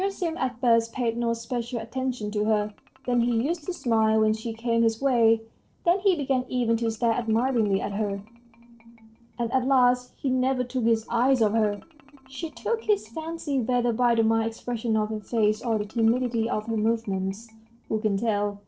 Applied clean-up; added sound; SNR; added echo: neural separator model SepFormer DNS4.